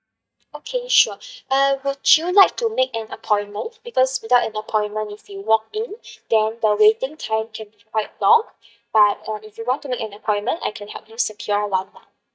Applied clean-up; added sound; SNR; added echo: neural mask model DeepFilterNet 3.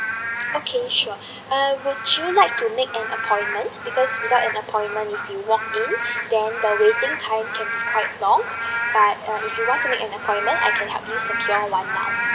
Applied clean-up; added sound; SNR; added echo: none; Rain / Frog; 4 dB; none.